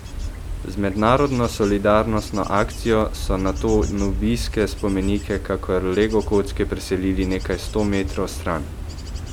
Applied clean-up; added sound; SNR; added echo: none; Wind / Bird / Insect; 7 dB; none.